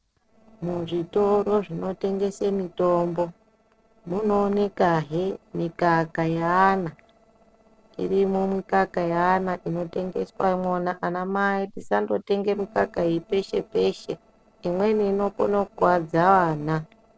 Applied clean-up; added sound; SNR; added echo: neural separator model SepFormer DNS4.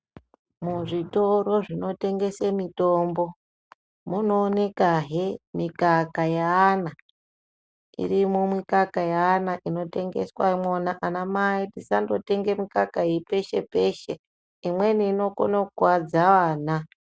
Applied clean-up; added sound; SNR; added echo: none; none; none; none.